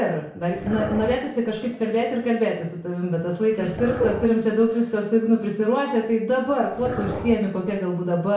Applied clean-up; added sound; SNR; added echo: none; Dog; 11 dB; reverberation time 0.6 s.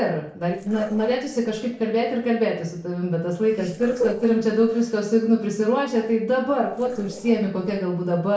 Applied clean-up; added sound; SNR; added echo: neural separator model SepFormer DNS4.